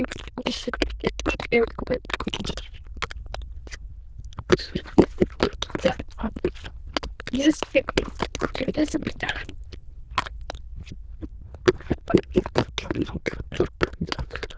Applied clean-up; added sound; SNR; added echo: neural diffusion model UNIVERSE++.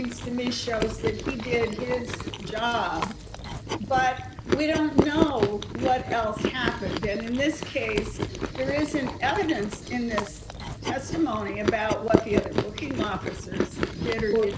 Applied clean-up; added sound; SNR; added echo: none; Chewing, mastication; 2 dB; none.